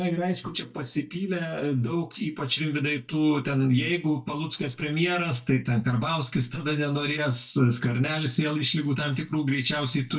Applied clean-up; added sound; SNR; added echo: neural mask model DeepFilterNet 3.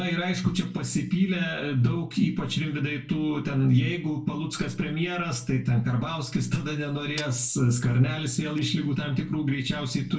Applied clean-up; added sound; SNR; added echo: neural separator model SepFormer DNS4.